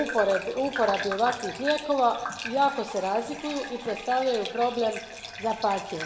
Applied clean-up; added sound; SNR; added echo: none; Bathtub (filling or washing) / Gurgling; 10 dB; reverberation time 1.1 s.